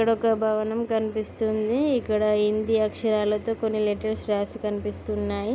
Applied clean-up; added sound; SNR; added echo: none; none; none; none.